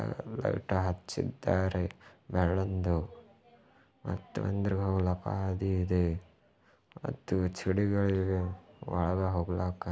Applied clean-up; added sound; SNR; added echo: none; none; none; none.